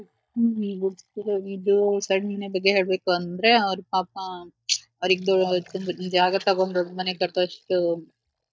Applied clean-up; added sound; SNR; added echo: neural mask model DeepFilterNet 3.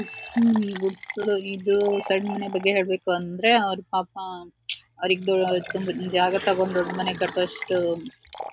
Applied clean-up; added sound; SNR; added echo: none; Liquid; 15 dB; none.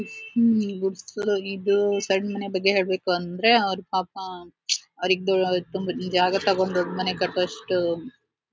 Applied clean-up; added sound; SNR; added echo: none; none; none; none.